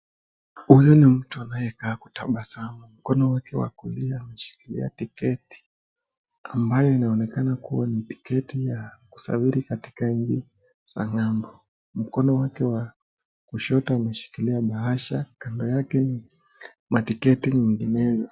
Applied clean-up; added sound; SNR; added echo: none; none; none; none.